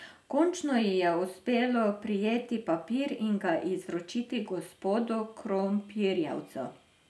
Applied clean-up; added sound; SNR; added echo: none; none; none; none.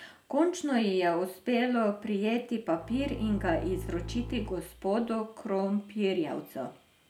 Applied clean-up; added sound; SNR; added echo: none; Bowed string instrument; 10 dB; none.